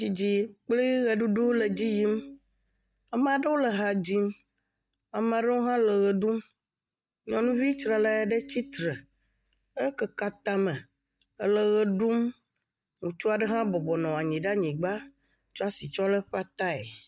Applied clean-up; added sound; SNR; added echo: neural mask model DeepFilterNet 3.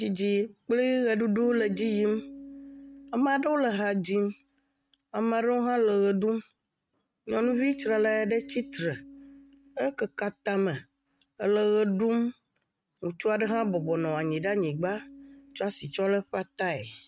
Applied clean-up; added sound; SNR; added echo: neural mask model RNNoise.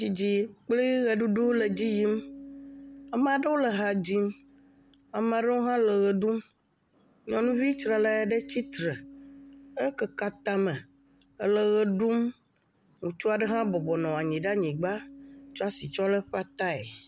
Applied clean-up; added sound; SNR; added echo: none; Bass guitar; 18 dB; none.